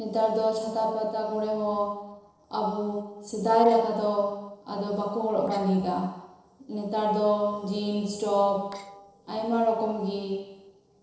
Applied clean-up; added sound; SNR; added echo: neural separator model SepFormer DNS4.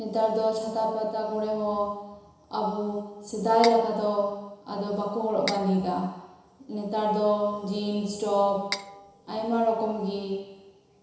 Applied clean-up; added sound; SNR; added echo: none; Cutlery, silverware; 10 dB; reverberation time 1.0 s.